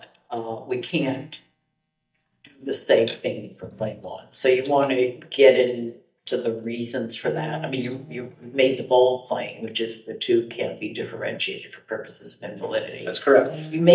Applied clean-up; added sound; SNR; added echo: neural mask model DeepFilterNet 3.